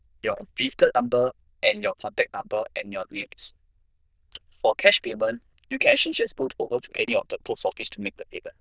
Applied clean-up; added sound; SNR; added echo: neural diffusion model UNIVERSE++.